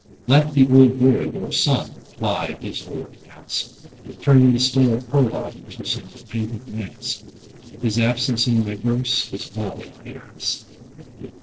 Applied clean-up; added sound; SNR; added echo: neural separator model SepFormer DNS4.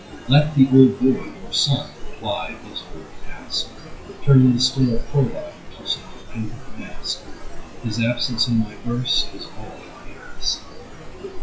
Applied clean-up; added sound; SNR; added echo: classical method WPE with log-MMSE.